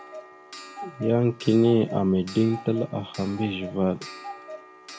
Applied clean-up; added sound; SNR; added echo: none; Clock; 16 dB; none.